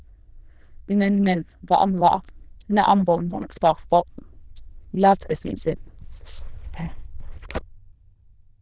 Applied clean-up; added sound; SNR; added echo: neural diffusion model UNIVERSE++.